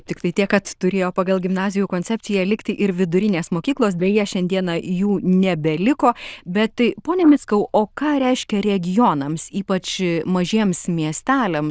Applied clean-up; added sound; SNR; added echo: neural diffusion model UNIVERSE++.